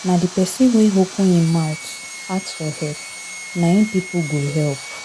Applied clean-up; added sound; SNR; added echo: none; Sawing; 14 dB; none.